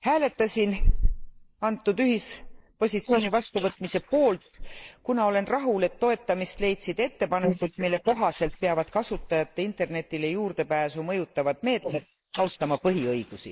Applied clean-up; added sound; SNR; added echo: neural mask model Resemble Enhance denoiser.